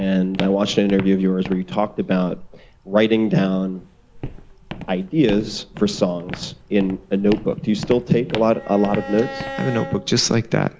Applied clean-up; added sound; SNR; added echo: none; Walk, footsteps + Bowed string instrument; 14 dB; none.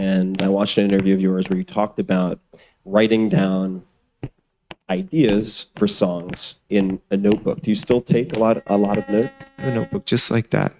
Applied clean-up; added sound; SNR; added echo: neural mask model RNNoise.